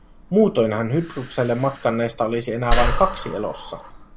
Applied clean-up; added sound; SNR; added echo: none; Breathing; 3 dB; none.